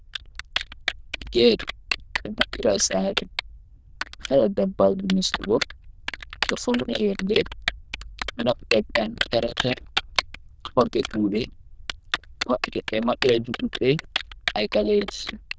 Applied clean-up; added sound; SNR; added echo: neural diffusion model UNIVERSE++.